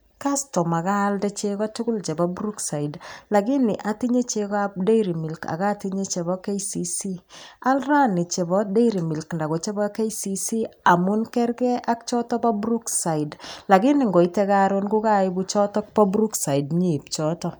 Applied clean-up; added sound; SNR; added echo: none; none; none; none.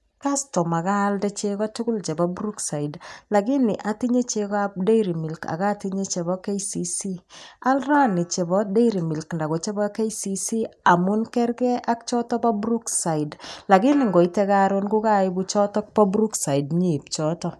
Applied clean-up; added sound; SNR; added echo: neural mask model DeepFilterNet 3.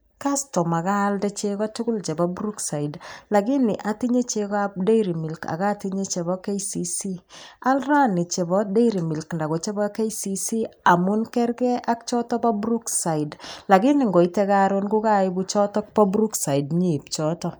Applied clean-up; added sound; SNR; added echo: neural mask model Resemble Enhance denoiser.